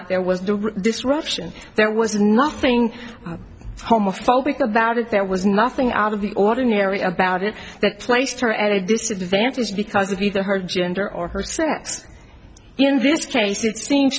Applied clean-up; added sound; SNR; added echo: none; none; none; none.